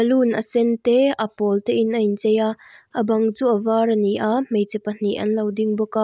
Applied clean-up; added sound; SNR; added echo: none; none; none; none.